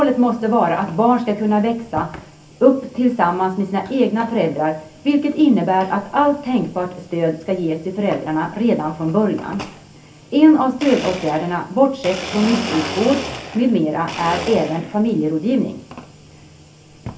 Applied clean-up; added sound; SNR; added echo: none; Domestic sounds, home sounds; 15 dB; reverberation time 0.3 s.